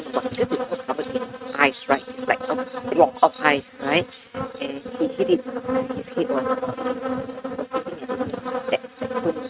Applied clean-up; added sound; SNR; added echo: neural mask model RNNoise.